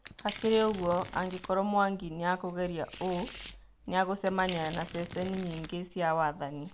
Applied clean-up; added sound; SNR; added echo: none; Domestic sounds, home sounds; 8 dB; none.